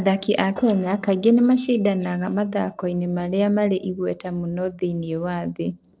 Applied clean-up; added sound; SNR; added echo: neural separator model SepFormer DNS4.